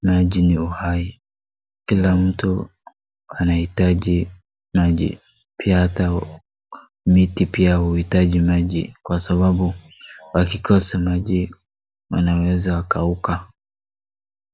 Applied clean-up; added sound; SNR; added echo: none; none; none; none.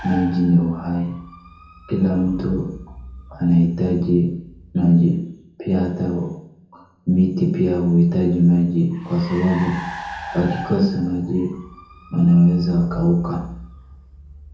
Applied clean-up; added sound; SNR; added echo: none; Car; 18 dB; reverberation time 0.7 s.